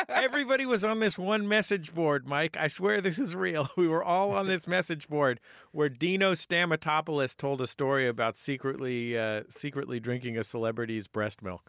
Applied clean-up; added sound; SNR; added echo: none; none; none; none.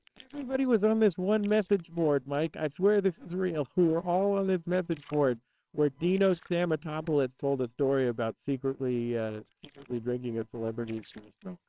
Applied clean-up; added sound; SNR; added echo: neural separator model SepFormer WHAMR!.